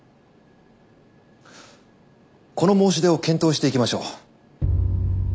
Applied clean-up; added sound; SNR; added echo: none; none; none; none.